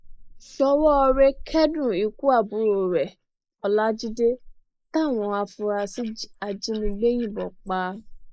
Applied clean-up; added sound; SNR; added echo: neural mask model Resemble Enhance denoiser.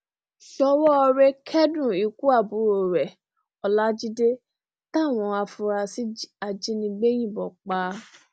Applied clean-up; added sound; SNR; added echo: none; none; none; none.